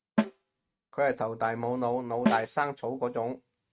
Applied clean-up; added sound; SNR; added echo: neural mask model RNNoise.